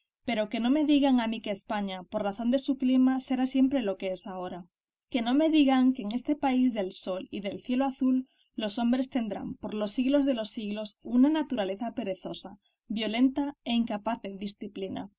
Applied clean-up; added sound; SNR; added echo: none; none; none; none.